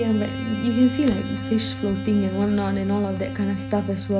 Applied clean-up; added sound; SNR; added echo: none; Bowed string instrument; 11 dB; none.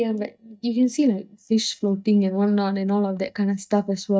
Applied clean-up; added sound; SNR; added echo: neural mask model DeepFilterNet 3.